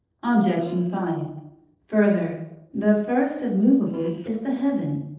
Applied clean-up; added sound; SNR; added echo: neural separator model SepFormer DNS4.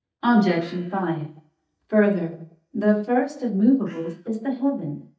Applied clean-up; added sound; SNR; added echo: neural mask model DeepFilterNet 3.